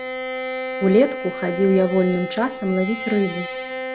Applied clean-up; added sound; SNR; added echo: none; Bowed string instrument; 8 dB; none.